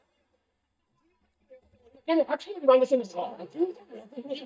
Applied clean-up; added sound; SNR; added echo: neural mask model DeepFilterNet 3.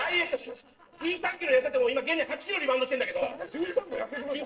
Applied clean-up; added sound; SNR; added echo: neural separator model SepFormer DNS4.